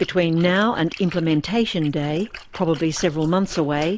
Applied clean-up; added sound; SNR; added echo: neural mask model Resemble Enhance denoiser.